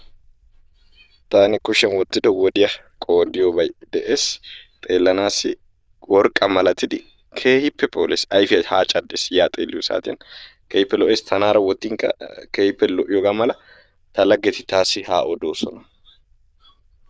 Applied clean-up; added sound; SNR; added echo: neural diffusion model UNIVERSE++.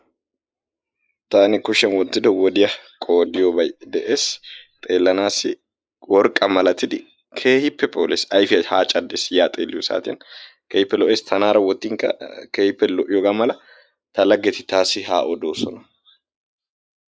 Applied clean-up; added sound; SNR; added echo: neural mask model Resemble Enhance denoiser.